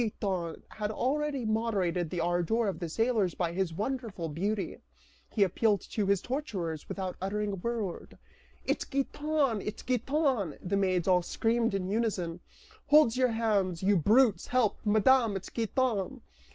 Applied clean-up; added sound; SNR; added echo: none; none; none; none.